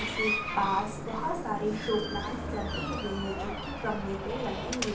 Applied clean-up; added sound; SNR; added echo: none; Door; 2 dB; reverberation time 0.4 s.